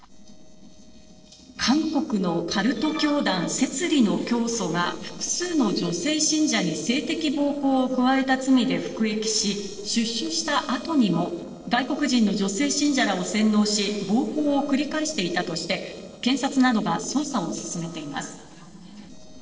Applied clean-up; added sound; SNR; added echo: neural separator model SepFormer DNS4.